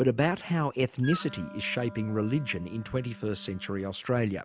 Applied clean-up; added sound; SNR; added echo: none; Wind instrument, woodwind instrument; 16 dB; none.